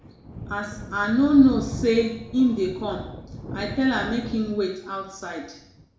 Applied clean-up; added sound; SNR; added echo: none; Thunder; 13 dB; reverberation time 0.6 s.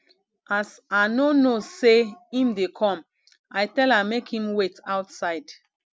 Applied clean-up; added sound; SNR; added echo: none; none; none; none.